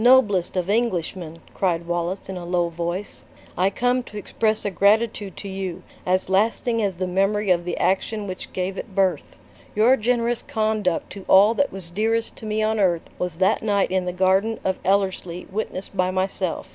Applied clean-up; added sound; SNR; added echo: none; none; none; none.